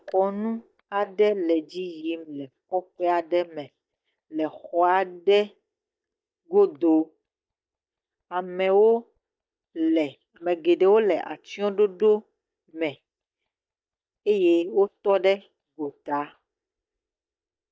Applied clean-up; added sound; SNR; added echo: neural mask model DeepFilterNet 3.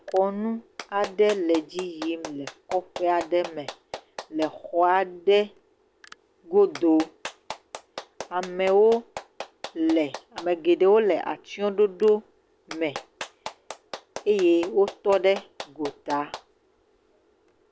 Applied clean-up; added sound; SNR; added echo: none; Clapping; 16 dB; none.